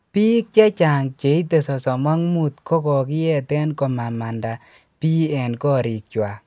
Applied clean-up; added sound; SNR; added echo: none; none; none; none.